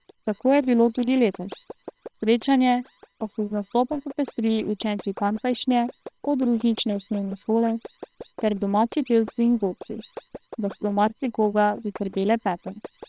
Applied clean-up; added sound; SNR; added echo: neural separator model SepFormer WHAM!.